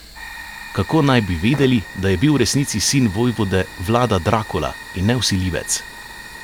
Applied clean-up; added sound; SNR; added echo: none; Fire; 16 dB; none.